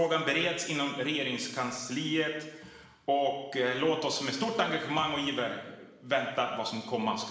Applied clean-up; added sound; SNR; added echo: none; none; none; reverberation time 0.9 s.